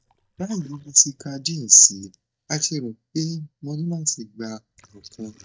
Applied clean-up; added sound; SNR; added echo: neural mask model DeepFilterNet 3.